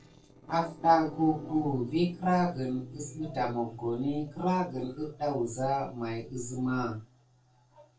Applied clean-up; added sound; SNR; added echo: neural separator model SepFormer DNS4.